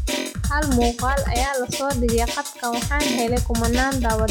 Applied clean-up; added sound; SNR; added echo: classical method log-MMSE.